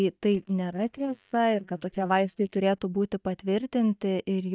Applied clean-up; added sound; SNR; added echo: neural mask model DeepFilterNet 3.